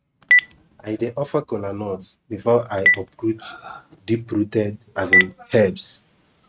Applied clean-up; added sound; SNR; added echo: neural mask model RNNoise.